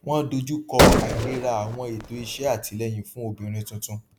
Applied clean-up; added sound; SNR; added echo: none; Gunshot, gunfire; -5 dB; none.